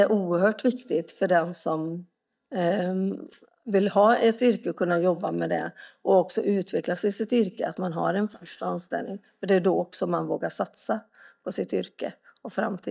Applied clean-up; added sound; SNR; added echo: neural mask model DeepFilterNet 3.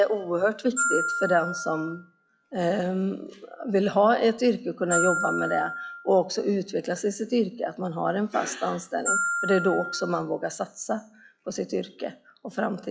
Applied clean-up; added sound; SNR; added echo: classical method log-MMSE.